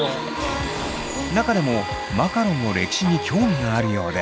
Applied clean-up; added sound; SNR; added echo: none; Domestic sounds, home sounds; 12 dB; none.